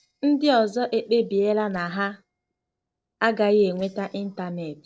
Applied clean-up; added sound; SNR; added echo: neural separator model SepFormer DNS4.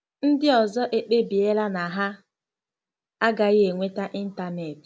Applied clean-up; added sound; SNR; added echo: none; none; none; none.